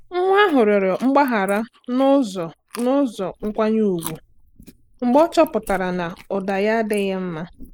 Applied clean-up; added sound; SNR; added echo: neural mask model Resemble Enhance denoiser.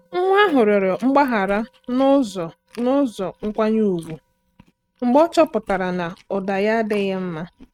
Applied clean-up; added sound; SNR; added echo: neural mask model RNNoise.